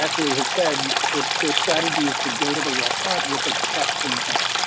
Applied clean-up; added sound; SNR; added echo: none; Stream; -4 dB; none.